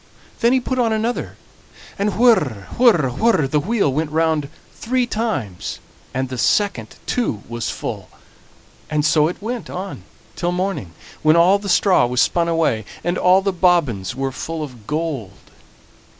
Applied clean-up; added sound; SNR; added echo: none; none; none; none.